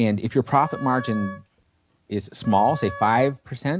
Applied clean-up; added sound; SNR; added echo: none; Wind instrument, woodwind instrument; 15 dB; none.